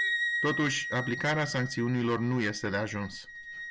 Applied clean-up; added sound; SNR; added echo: none; Wind instrument, woodwind instrument; 5 dB; none.